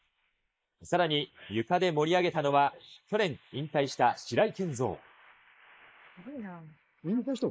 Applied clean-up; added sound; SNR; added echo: neural mask model Resemble Enhance denoiser.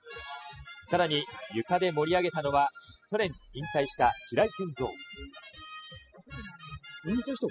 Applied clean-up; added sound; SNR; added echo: classical method spectral subtraction.